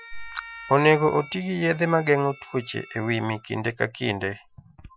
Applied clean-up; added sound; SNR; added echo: classical method Wiener filter.